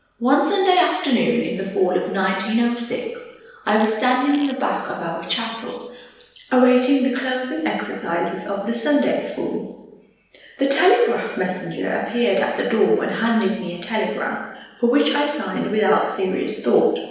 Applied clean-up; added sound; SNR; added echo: none; Fart; 20 dB; reverberation time 1.0 s.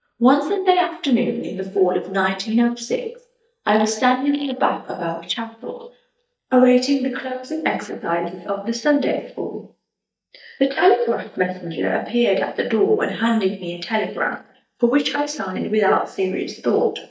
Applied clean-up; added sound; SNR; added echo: neural mask model DeepFilterNet 3.